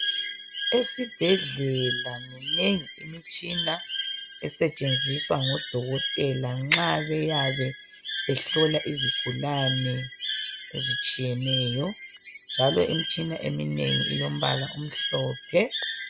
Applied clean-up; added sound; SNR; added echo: none; Bird; 2 dB; none.